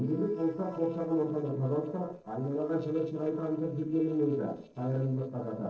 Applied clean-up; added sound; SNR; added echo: neural separator model SepFormer DNS4.